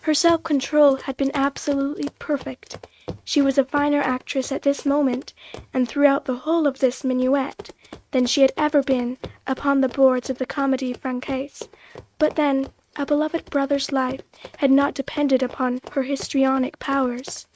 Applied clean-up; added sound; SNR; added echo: neural mask model RNNoise.